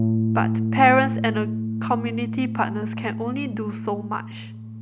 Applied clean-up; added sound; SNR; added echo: none; Bass guitar; 1 dB; none.